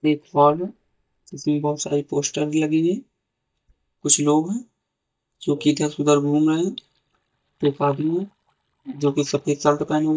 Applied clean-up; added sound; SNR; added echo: neural mask model DeepFilterNet 3.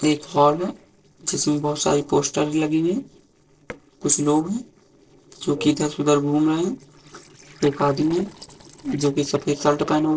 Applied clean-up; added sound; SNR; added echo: neural separator model SepFormer DNS4.